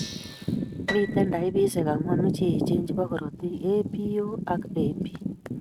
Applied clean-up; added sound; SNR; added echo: neural mask model RNNoise.